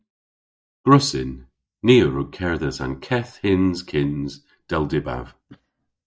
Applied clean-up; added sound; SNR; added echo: neural mask model DeepFilterNet 3.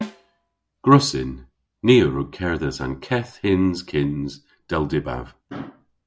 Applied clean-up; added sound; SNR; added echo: none; Snare drum; 16 dB; none.